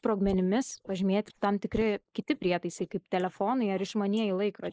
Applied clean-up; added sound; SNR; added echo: neural mask model Resemble Enhance denoiser.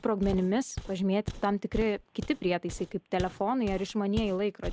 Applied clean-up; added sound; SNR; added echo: none; Walk, footsteps; 11 dB; none.